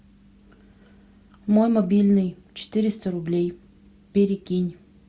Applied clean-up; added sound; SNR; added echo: none; none; none; none.